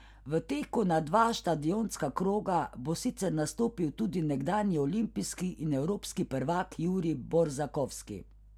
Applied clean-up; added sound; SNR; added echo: none; none; none; none.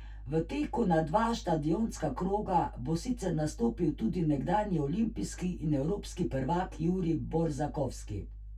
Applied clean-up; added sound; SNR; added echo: none; none; none; reverberation time 0.1 s.